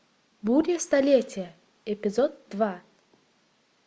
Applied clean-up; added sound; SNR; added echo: none; none; none; none.